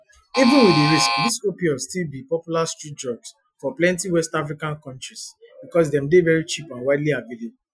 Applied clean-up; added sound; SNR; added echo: classical method Wiener filter.